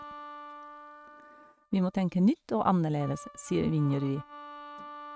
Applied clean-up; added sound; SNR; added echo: neural mask model RNNoise.